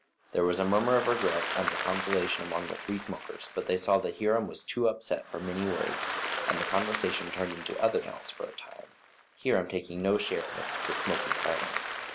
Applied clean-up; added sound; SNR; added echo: none; Applause; 6 dB; none.